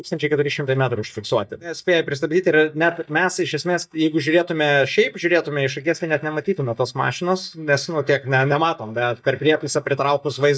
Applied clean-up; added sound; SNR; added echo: neural mask model DeepFilterNet 3.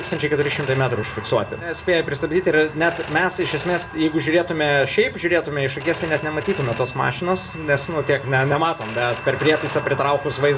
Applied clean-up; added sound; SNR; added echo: none; Telephone; 9 dB; reverberation time 0.3 s.